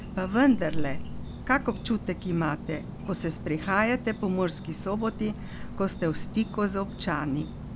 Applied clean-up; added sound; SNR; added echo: none; Insect; 11 dB; none.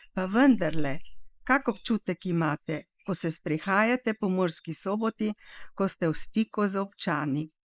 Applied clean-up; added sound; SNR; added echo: neural mask model Resemble Enhance denoiser.